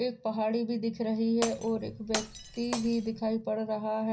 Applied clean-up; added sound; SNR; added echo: none; Glass; 10 dB; reverberation time 0.4 s.